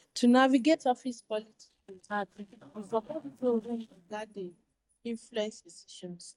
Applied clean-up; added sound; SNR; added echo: neural mask model DeepFilterNet 3.